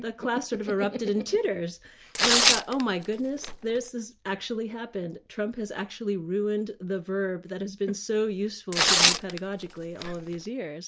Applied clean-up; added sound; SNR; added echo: none; Tearing; -4 dB; none.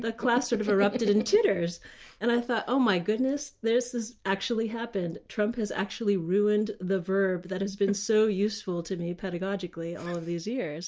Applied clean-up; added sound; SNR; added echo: none; none; none; none.